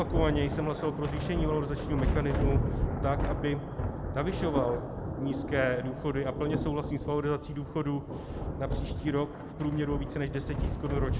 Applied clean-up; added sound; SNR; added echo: none; Thunder; 0 dB; none.